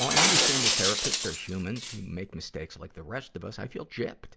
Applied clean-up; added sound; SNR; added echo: none; Shatter; -5 dB; none.